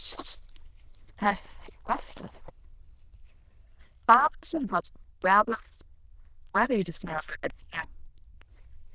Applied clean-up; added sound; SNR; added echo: neural diffusion model UNIVERSE++.